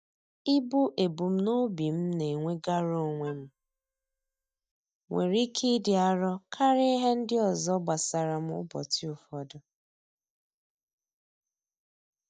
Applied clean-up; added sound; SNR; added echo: neural mask model DeepFilterNet 3.